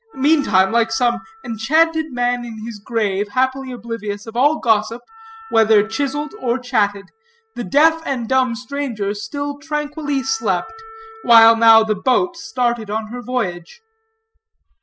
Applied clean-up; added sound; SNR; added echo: classical method spectral subtraction.